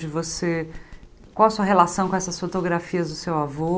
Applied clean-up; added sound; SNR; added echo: none; none; none; none.